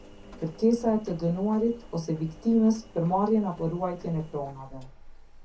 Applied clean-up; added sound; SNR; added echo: none; Engine; 19 dB; reverberation time 0.3 s.